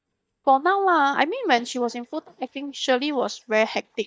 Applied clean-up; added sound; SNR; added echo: neural mask model DeepFilterNet 3.